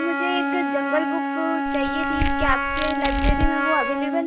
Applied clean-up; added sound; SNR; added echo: none; Tearing + Wind instrument, woodwind instrument; -4 dB; none.